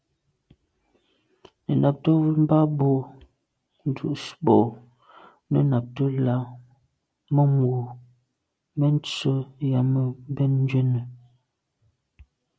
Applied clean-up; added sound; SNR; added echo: none; none; none; none.